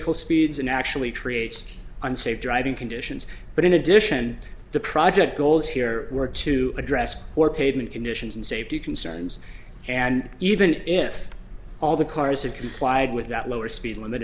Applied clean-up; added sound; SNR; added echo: none; Boom; 14 dB; none.